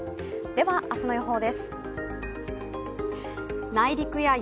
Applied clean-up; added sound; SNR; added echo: none; none; none; none.